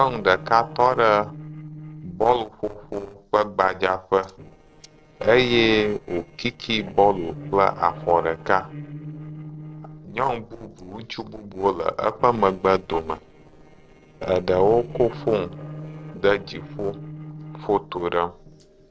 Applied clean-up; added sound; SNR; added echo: neural separator model SepFormer DNS4.